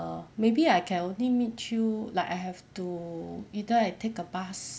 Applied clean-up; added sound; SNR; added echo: none; none; none; none.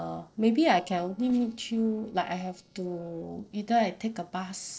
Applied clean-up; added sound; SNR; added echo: neural separator model SepFormer DNS4.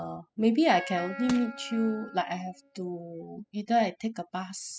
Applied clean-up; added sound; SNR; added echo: classical method spectral subtraction.